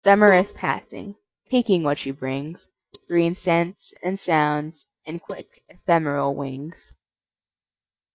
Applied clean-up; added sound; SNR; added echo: neural mask model DeepFilterNet 3.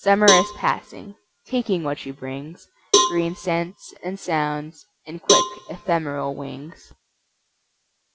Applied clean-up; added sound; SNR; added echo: none; Cowbell; 0 dB; none.